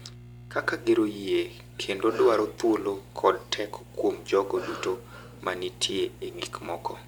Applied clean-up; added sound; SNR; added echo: none; Cough + Microwave oven; 16 dB; none.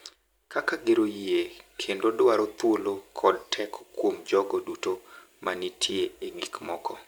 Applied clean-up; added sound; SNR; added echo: none; none; none; none.